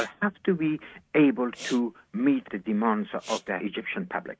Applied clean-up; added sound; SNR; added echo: neural mask model RNNoise.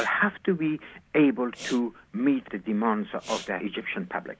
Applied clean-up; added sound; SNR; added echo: none; Respiratory sounds; 20 dB; none.